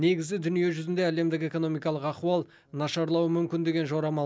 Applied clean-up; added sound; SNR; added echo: none; none; none; none.